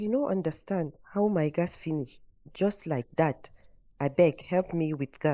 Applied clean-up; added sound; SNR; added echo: neural mask model Resemble Enhance denoiser.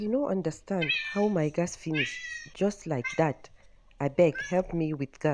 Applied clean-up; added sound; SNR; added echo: none; Cat; 10 dB; none.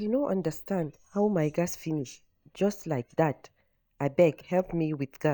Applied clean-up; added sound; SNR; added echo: neural mask model DeepFilterNet 3.